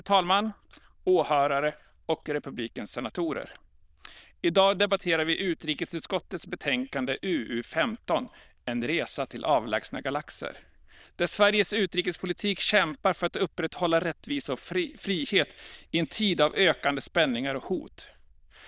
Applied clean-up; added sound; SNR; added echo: neural diffusion model UNIVERSE++.